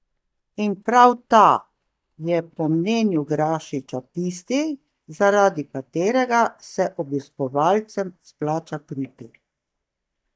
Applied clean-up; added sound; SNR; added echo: neural mask model DeepFilterNet 3.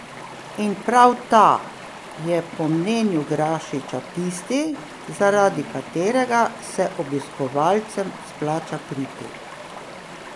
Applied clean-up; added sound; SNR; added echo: none; Stream; 15 dB; none.